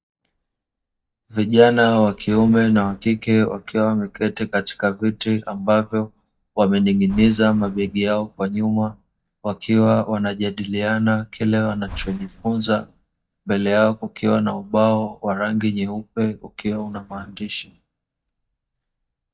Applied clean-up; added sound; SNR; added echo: neural mask model DeepFilterNet 3.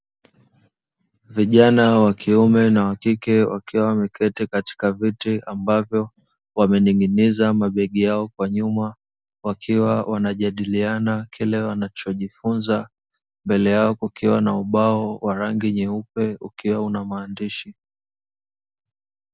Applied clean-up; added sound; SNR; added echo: none; none; none; none.